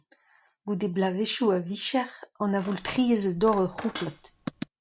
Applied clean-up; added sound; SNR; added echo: none; Cutlery, silverware; 15 dB; none.